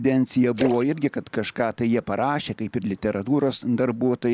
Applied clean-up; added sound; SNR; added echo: none; Splash, splatter; 14 dB; none.